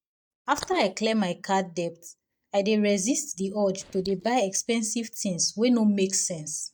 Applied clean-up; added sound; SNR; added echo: neural mask model DeepFilterNet 3.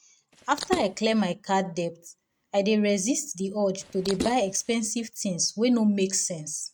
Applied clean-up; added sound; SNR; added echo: neural mask model RNNoise.